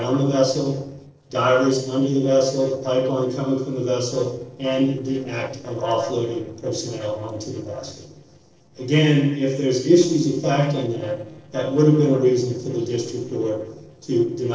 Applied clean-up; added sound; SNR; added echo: neural separator model SepFormer DNS4.